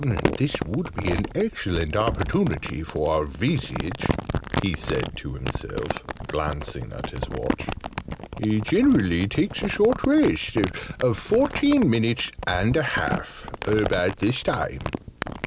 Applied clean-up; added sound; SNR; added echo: none; Crumpling, crinkling; 7 dB; none.